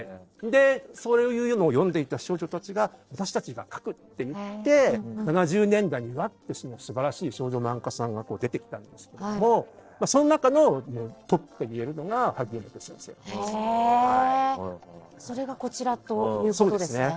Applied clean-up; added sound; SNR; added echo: neural separator model SepFormer DNS4.